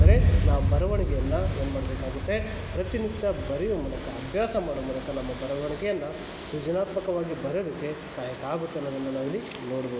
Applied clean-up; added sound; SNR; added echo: none; Boom; -2 dB; none.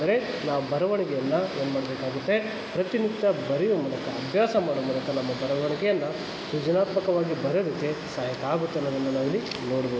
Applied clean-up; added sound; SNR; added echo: none; none; none; none.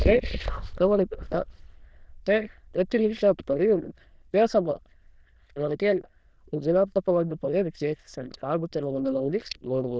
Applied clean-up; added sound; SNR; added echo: neural diffusion model UNIVERSE++.